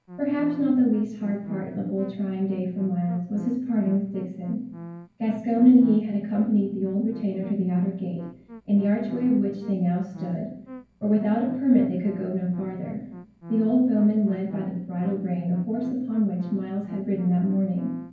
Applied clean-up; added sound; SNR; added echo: none; Musical instrument; 18 dB; reverberation time 0.9 s.